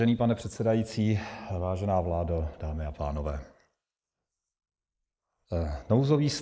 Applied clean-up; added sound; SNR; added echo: neural mask model Resemble Enhance denoiser.